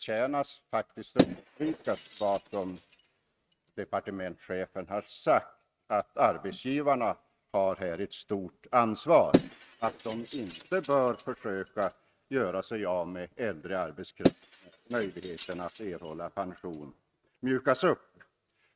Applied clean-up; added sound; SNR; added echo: neural mask model RNNoise.